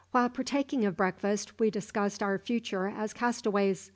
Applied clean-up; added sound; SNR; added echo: none; none; none; none.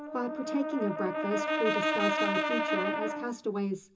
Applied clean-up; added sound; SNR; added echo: none; Brass instrument; -2 dB; reverberation time 0.2 s.